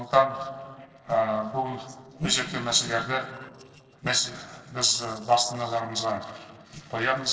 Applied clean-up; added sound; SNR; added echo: neural separator model SepFormer DNS4.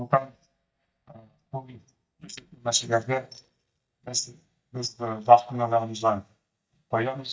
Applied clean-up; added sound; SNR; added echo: neural mask model DeepFilterNet 3.